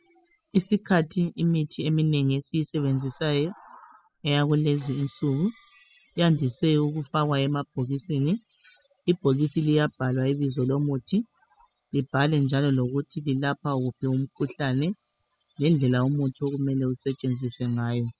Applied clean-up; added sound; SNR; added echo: classical method spectral subtraction.